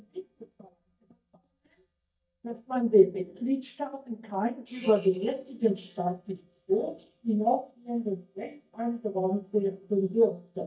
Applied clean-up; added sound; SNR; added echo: neural mask model DeepFilterNet 3.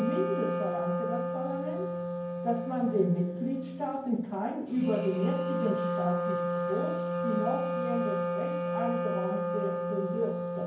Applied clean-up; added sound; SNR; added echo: none; Wind instrument, woodwind instrument; -1 dB; reverberation time 0.9 s.